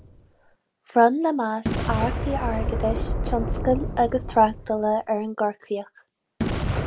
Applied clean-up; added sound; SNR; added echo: none; Boom; 4 dB; none.